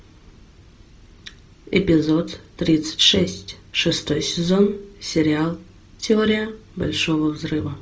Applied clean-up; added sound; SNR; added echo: none; none; none; none.